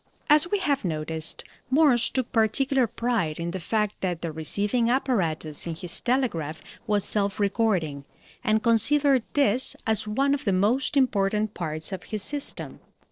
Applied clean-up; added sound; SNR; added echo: neural separator model SepFormer DNS4.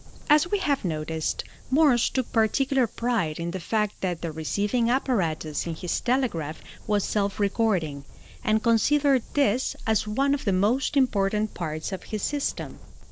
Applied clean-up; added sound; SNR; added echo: none; Wind; 19 dB; none.